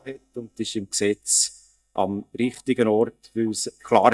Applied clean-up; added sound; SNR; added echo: neural mask model DeepFilterNet 3.